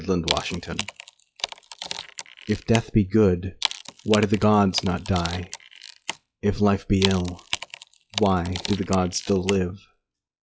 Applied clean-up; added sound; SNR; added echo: classical method log-MMSE.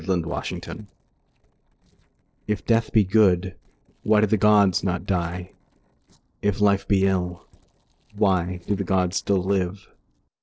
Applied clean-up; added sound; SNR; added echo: neural separator model SepFormer DNS4.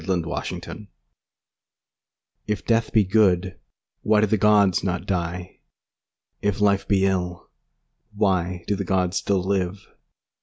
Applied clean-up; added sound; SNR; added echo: none; none; none; none.